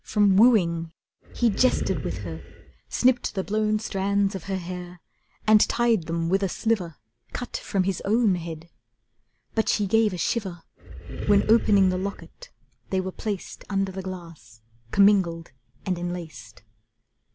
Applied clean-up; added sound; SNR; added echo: none; Animal; 6 dB; none.